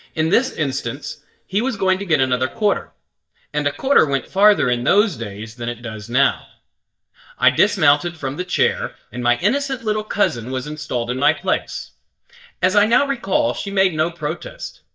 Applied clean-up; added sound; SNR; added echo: neural mask model DeepFilterNet 3.